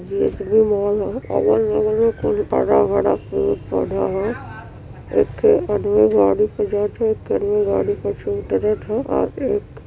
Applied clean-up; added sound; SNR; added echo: none; none; none; none.